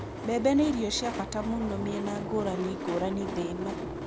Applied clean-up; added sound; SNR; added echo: none; Train + Engine starting / Car; 5 dB; none.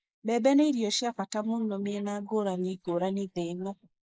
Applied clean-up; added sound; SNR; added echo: neural mask model Resemble Enhance denoiser.